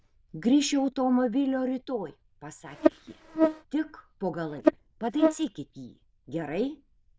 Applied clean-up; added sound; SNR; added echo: neural diffusion model UNIVERSE++.